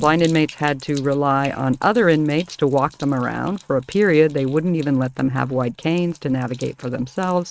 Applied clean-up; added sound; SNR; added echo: neural mask model RNNoise.